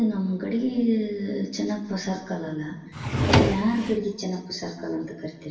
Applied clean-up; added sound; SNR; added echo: none; Drawer open or close; -2 dB; reverberation time 1.0 s.